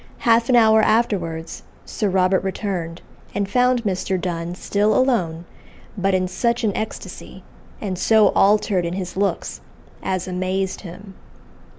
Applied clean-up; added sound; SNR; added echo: none; none; none; none.